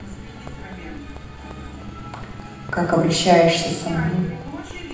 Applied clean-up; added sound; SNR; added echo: none; Crackle; 19 dB; reverberation time 0.9 s.